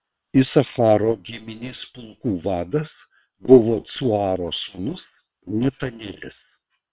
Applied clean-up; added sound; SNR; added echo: neural separator model SepFormer WHAM!.